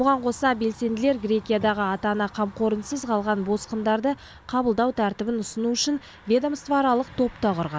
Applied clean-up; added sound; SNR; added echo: none; none; none; none.